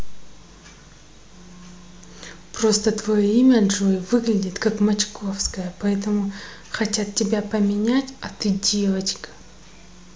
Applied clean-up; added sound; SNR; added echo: none; none; none; none.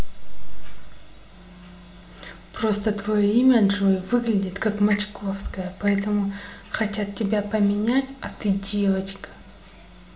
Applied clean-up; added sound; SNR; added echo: none; Clock; 17 dB; reverberation time 0.3 s.